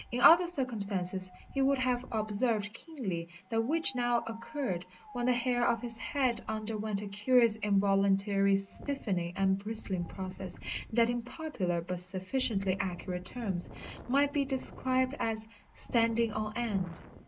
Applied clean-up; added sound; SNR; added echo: none; Wind; 19 dB; none.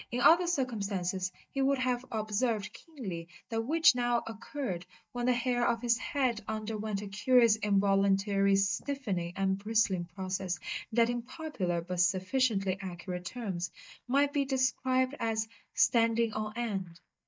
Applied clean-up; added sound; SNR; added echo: neural mask model DeepFilterNet 3.